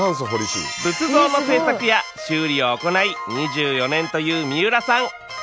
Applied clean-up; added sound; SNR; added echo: none; Alarm; 15 dB; none.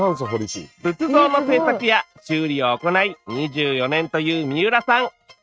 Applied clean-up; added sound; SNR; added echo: neural mask model RNNoise.